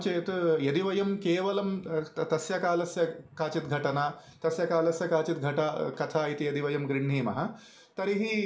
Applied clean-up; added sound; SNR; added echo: none; none; none; reverberation time 0.3 s.